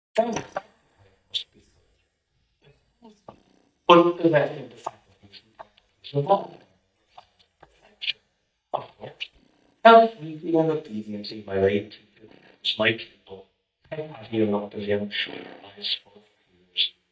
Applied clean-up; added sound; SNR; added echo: neural mask model DeepFilterNet 3.